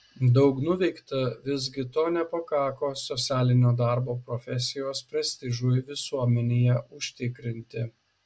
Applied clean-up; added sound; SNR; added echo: none; none; none; none.